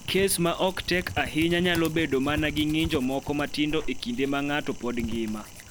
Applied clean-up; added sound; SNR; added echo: none; Typing + Domestic sounds, home sounds; 10 dB; none.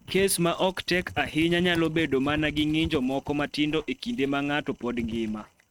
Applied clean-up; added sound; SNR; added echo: neural mask model RNNoise.